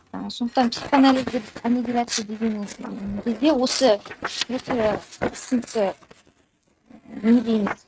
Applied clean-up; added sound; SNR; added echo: neural mask model RNNoise.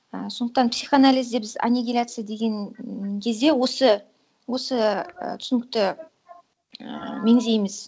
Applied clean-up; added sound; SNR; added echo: none; none; none; none.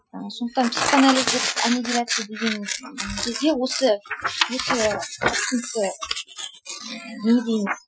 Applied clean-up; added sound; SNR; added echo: classical method Wiener filter.